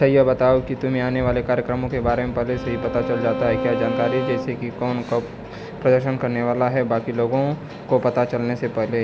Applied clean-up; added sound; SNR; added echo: none; Bowed string instrument; 7 dB; none.